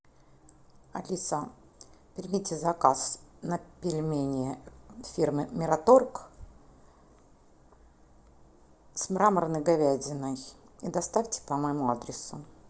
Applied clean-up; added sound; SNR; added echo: none; none; none; none.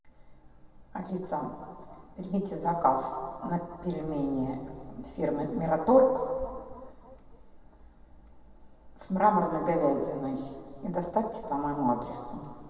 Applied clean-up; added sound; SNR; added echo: none; none; none; reverberation time 2.0 s.